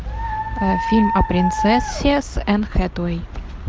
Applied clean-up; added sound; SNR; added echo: none; Dog; 4 dB; none.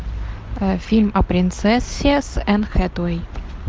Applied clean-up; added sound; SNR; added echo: none; none; none; none.